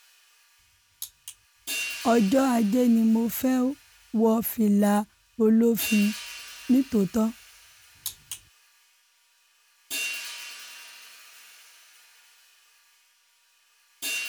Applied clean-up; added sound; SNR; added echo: none; Hi-hat; 13 dB; none.